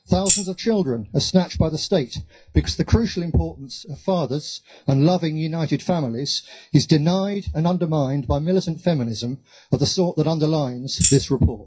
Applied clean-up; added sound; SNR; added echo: classical method WPE with log-MMSE.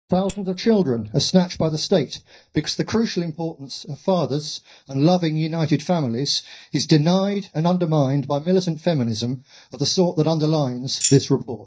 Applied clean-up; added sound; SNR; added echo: neural mask model DeepFilterNet 3.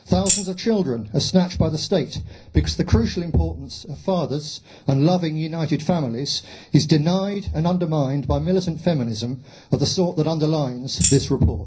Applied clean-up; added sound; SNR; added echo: none; Tambourine; 3 dB; reverberation time 0.5 s.